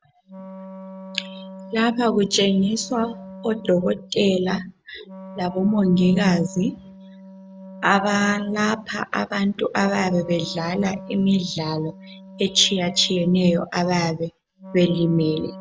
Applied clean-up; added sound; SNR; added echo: none; Wind instrument, woodwind instrument; 17 dB; none.